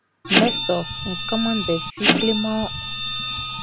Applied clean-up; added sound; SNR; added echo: none; Printer; -2 dB; none.